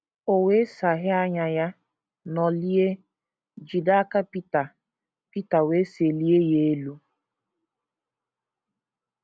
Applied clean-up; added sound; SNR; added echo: none; none; none; none.